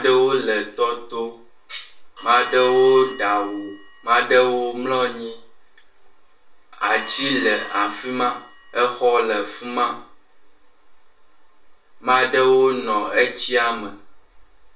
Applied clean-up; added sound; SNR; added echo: none; Telephone; 18 dB; reverberation time 0.3 s.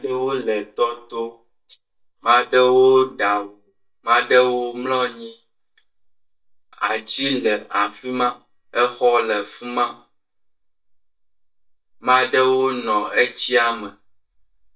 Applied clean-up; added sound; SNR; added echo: neural mask model DeepFilterNet 3.